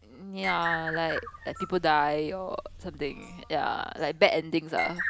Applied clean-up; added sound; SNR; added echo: none; Bird; 9 dB; none.